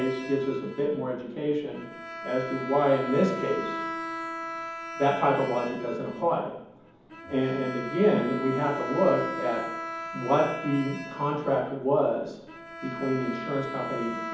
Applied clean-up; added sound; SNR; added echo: none; Bowed string instrument; 9 dB; reverberation time 1.2 s.